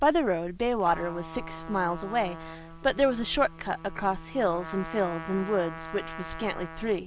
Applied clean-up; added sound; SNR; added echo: none; Trumpet; 13 dB; none.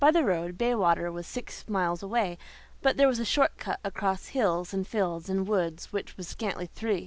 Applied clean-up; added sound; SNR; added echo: none; none; none; none.